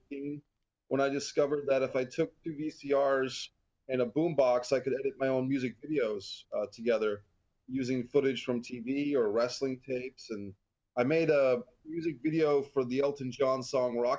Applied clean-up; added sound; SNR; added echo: none; none; none; none.